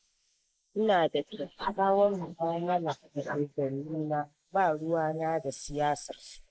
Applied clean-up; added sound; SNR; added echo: neural mask model Resemble Enhance denoiser.